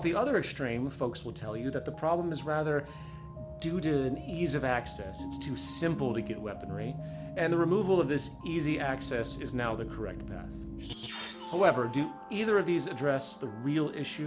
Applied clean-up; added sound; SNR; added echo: none; none; none; none.